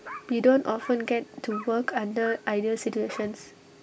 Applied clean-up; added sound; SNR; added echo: none; Dog; 17 dB; none.